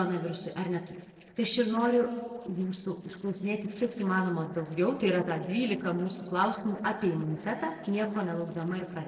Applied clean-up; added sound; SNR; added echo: neural separator model SepFormer DNS4.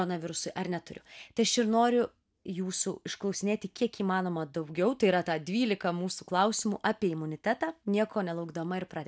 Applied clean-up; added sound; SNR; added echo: none; none; none; none.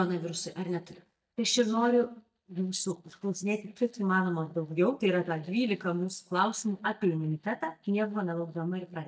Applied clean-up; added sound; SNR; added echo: neural mask model DeepFilterNet 3.